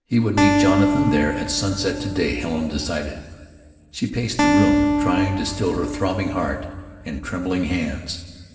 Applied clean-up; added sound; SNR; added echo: none; Acoustic guitar; 0 dB; reverberation time 2.3 s.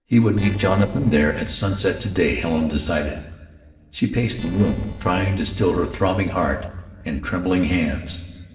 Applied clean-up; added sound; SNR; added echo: neural separator model SepFormer DNS4.